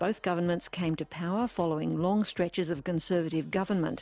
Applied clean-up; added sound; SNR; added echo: none; none; none; none.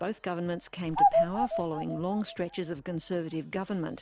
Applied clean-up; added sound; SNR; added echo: none; Bird vocalization, bird call, bird song; -3 dB; none.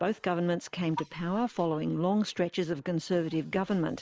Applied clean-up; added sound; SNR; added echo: neural mask model Resemble Enhance denoiser.